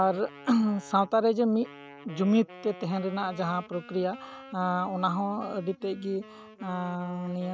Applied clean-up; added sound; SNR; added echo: none; Wind instrument, woodwind instrument; 19 dB; none.